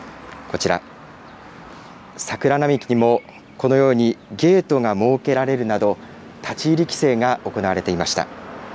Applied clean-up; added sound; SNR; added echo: none; none; none; none.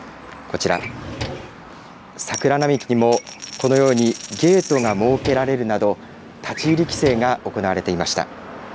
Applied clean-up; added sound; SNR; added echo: none; Coin (dropping) + Drawer open or close; 12 dB; none.